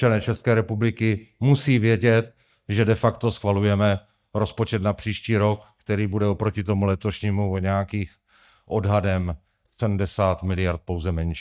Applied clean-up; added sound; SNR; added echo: neural mask model DeepFilterNet 3.